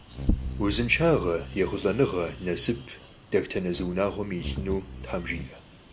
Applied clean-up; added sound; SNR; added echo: none; Bird vocalization, bird call, bird song; 7 dB; none.